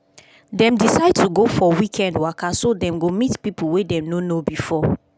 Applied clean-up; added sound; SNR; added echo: none; none; none; none.